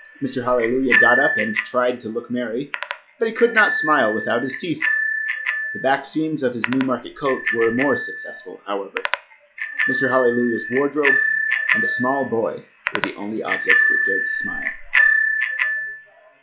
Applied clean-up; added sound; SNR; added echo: classical method log-MMSE.